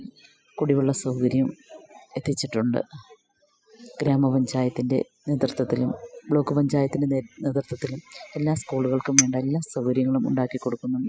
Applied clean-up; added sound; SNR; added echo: classical method spectral subtraction.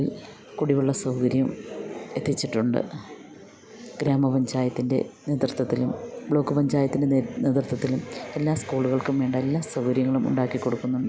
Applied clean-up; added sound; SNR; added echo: none; none; none; none.